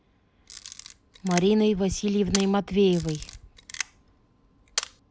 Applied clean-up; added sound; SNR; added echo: none; Camera; 12 dB; none.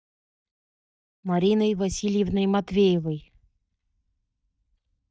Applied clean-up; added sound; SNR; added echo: neural mask model DeepFilterNet 3.